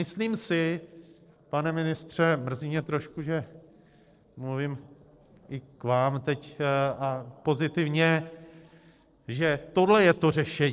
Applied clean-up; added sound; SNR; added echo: neural separator model SepFormer DNS4.